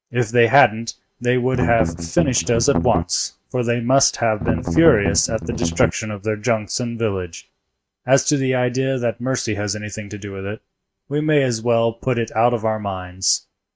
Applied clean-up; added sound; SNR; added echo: neural mask model RNNoise.